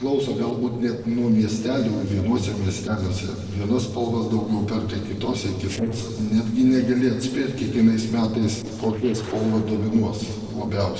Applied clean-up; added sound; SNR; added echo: neural separator model SepFormer DNS4.